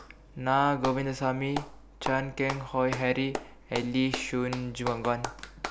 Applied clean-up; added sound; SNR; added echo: none; Clapping; 10 dB; none.